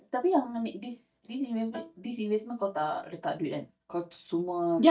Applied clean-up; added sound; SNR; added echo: neural mask model DeepFilterNet 3.